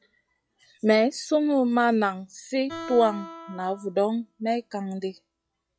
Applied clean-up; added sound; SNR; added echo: classical method log-MMSE.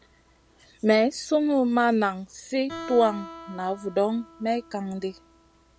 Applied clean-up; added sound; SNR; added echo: none; Guitar; 19 dB; none.